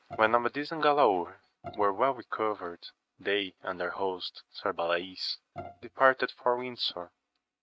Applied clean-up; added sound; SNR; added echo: neural mask model RNNoise.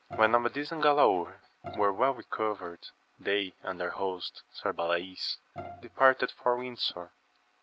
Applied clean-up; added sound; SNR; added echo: none; Bowed string instrument; 16 dB; none.